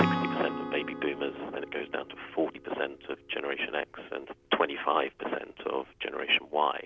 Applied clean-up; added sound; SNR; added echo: none; Acoustic guitar / Strum; 7 dB; none.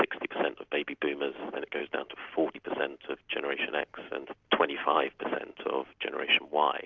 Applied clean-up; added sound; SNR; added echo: none; none; none; none.